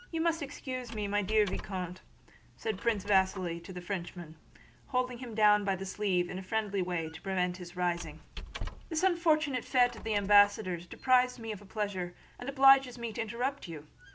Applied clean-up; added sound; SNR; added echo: none; Squeak; 15 dB; none.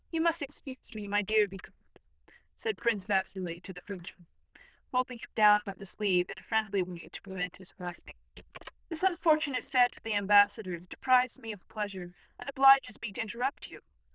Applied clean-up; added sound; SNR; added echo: neural diffusion model UNIVERSE++.